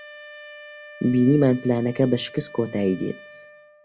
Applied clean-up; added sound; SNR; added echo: none; Wind instrument, woodwind instrument; 20 dB; none.